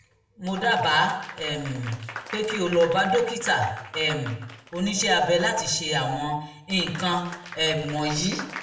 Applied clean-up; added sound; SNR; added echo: none; Applause; 14 dB; reverberation time 0.7 s.